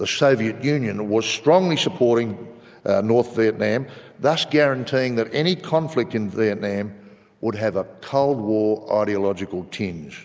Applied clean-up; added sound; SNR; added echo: none; none; none; none.